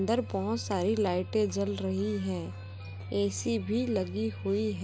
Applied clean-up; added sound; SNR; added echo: none; none; none; none.